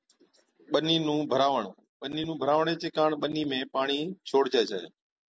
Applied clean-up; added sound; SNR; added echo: none; none; none; none.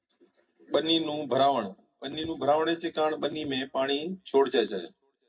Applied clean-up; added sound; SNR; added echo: none; none; none; reverberation time 0.2 s.